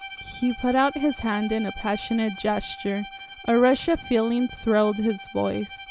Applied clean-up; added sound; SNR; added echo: none; Bowed string instrument; 15 dB; none.